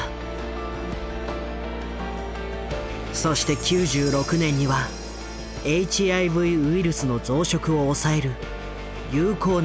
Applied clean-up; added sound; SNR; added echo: none; none; none; none.